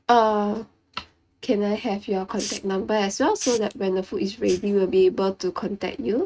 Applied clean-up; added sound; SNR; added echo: neural mask model RNNoise.